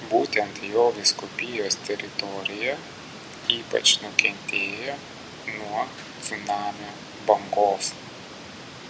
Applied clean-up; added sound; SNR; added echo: none; none; none; none.